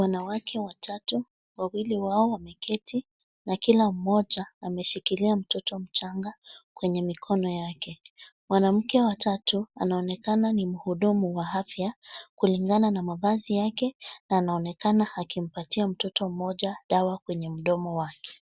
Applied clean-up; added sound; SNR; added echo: none; none; none; none.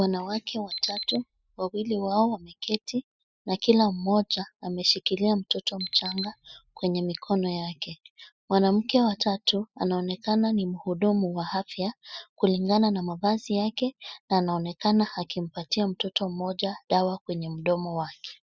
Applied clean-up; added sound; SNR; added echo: classical method spectral subtraction.